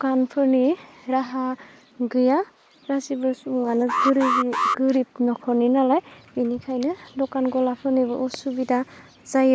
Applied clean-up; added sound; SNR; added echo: neural mask model Resemble Enhance denoiser.